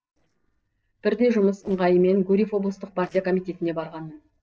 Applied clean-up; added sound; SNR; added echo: neural separator model SepFormer DNS4.